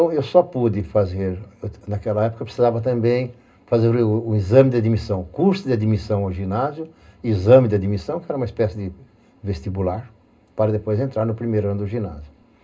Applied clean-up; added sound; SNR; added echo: none; none; none; reverberation time 0.2 s.